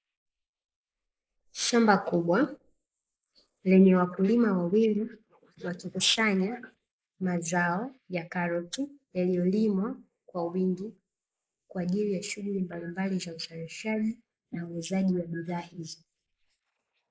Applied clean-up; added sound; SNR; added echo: neural mask model Resemble Enhance denoiser.